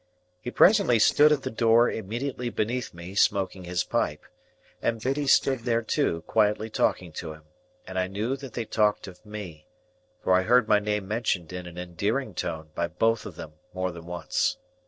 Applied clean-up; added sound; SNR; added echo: neural separator model SepFormer DNS4.